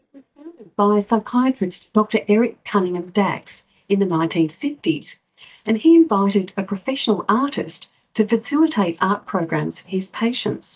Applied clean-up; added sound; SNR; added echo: neural mask model DeepFilterNet 3.